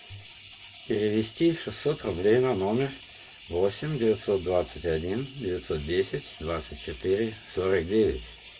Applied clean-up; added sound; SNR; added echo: none; none; none; none.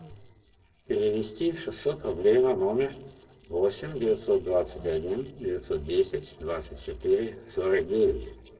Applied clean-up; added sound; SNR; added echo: neural separator model SepFormer DNS4.